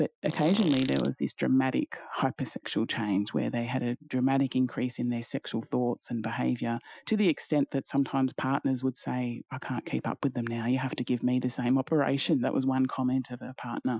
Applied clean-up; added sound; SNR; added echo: classical method Wiener filter.